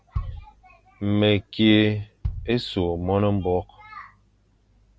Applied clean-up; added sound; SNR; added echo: none; Bass drum; 13 dB; none.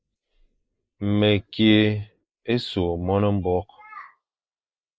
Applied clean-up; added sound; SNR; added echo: neural mask model Resemble Enhance denoiser.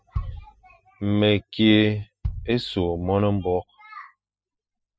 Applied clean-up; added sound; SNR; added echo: classical method spectral subtraction.